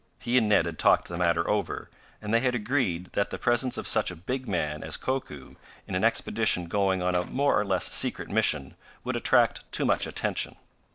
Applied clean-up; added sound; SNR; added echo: neural separator model SepFormer DNS4.